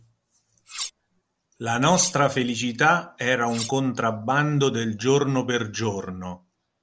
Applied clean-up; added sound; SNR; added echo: none; Cutlery, silverware; 12 dB; none.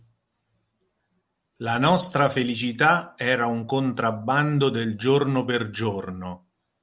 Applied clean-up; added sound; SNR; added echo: none; none; none; none.